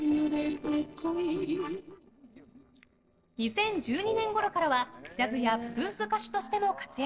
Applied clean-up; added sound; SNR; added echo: neural separator model SepFormer DNS4.